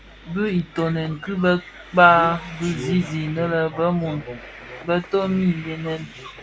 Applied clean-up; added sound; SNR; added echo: none; Train; 20 dB; none.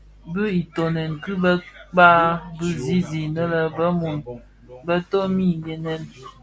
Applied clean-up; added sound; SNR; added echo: none; none; none; none.